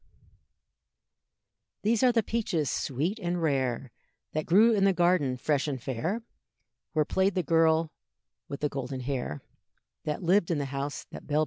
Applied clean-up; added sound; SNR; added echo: none; none; none; none.